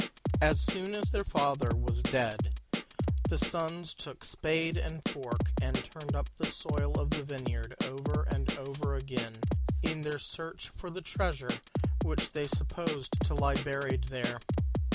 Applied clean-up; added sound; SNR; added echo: none; Drum kit; -3 dB; none.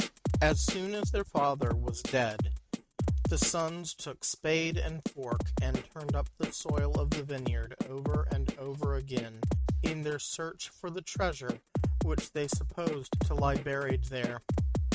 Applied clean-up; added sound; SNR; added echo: neural mask model RNNoise.